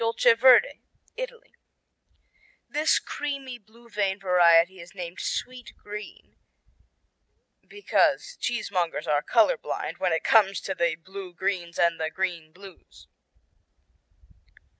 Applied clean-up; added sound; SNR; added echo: none; none; none; none.